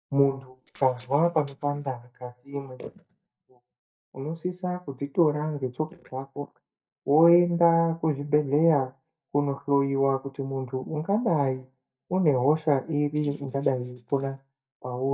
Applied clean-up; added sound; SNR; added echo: neural mask model DeepFilterNet 3.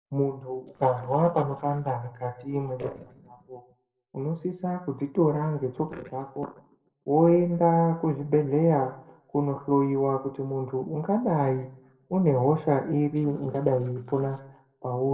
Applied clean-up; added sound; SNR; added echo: neural separator model SepFormer DNS4.